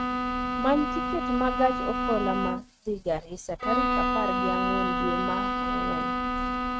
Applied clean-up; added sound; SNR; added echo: neural mask model RNNoise.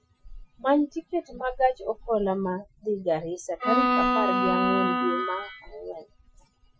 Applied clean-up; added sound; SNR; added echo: classical method Wiener filter.